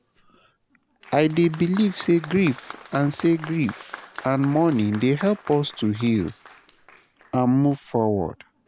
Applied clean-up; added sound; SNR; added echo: none; Applause; 19 dB; none.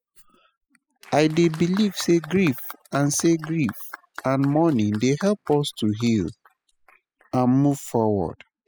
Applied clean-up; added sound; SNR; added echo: classical method spectral subtraction.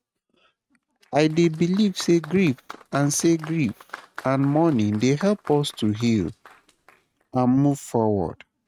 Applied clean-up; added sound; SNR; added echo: neural mask model RNNoise.